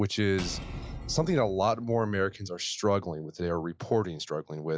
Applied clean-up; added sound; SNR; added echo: classical method log-MMSE.